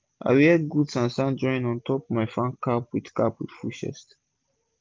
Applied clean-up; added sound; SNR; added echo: none; none; none; none.